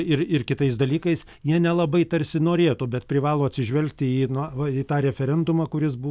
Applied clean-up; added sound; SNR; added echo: none; none; none; none.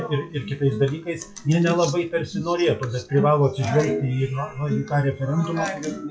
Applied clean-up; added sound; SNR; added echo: classical method WPE with log-MMSE.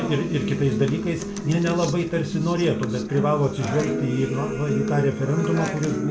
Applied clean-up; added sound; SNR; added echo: none; Acoustic guitar; 4 dB; reverberation time 0.3 s.